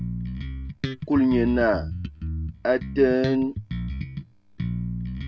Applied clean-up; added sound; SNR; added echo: none; Bass guitar; 5 dB; none.